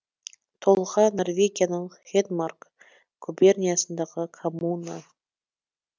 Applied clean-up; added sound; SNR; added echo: none; none; none; none.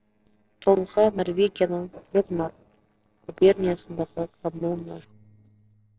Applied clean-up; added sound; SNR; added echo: neural separator model SepFormer DNS4.